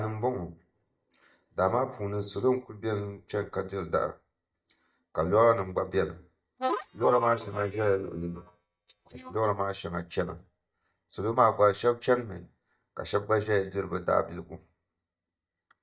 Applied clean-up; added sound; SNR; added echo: neural mask model DeepFilterNet 3.